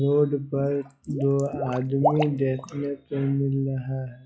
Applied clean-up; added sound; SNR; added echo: classical method log-MMSE.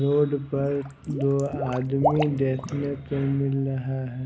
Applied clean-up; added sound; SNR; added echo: none; Water / Liquid; 8 dB; none.